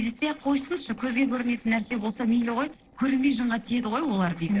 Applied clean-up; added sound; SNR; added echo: neural separator model SepFormer DNS4.